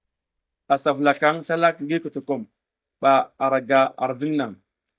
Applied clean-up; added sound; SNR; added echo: neural mask model DeepFilterNet 3.